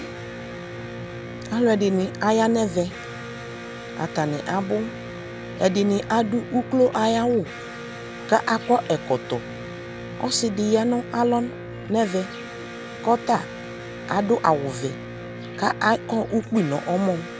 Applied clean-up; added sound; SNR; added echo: none; Electric guitar; 11 dB; none.